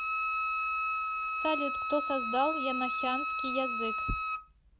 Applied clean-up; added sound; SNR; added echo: none; Wind instrument, woodwind instrument; -2 dB; none.